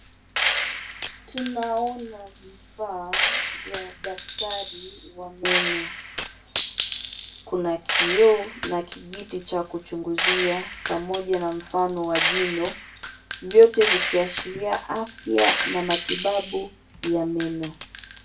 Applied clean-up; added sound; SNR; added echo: none; Gunshot, gunfire; -1 dB; reverberation time 0.2 s.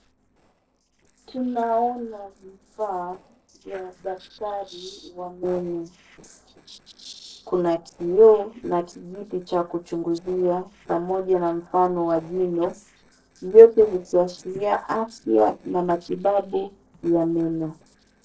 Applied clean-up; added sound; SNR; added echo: neural separator model SepFormer DNS4.